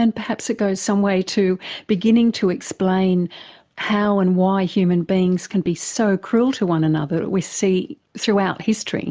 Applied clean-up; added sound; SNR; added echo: none; none; none; none.